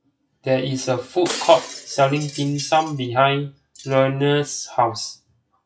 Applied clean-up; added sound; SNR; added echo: classical method WPE with log-MMSE.